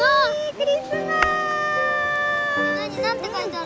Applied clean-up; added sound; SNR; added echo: none; Tap / Hammer; 14 dB; none.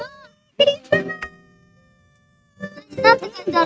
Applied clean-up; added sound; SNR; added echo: neural mask model RNNoise.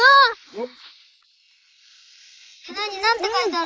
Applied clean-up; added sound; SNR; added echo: neural mask model Resemble Enhance denoiser.